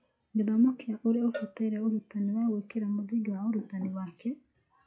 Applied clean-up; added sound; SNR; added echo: classical method log-MMSE.